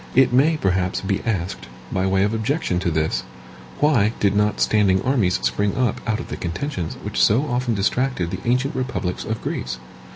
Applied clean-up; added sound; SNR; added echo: none; none; none; none.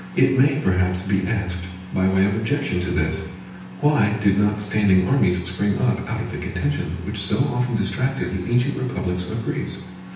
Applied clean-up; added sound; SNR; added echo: none; none; none; reverberation time 0.9 s.